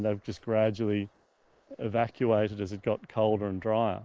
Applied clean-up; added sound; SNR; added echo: neural mask model Resemble Enhance denoiser.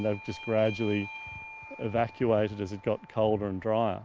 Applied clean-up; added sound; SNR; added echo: none; Bell / Doorbell; 16 dB; none.